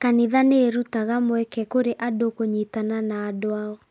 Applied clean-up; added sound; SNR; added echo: none; none; none; none.